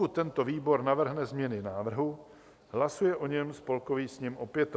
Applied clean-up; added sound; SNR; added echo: none; none; none; none.